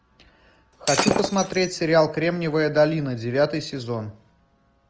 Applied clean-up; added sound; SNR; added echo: none; Shatter; 4 dB; none.